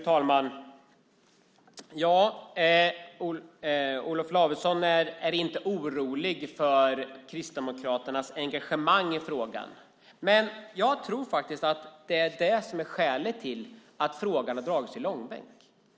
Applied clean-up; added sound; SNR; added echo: none; none; none; none.